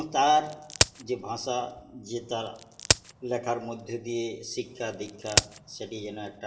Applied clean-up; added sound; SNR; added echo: none; Crack; 1 dB; reverberation time 0.8 s.